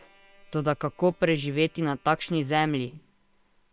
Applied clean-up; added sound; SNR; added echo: neural separator model SepFormer WHAM!.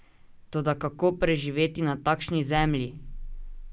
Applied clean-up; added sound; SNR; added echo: none; none; none; none.